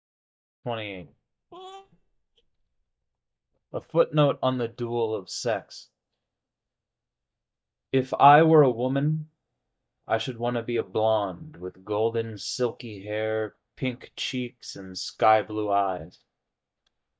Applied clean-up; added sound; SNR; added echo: neural mask model DeepFilterNet 3.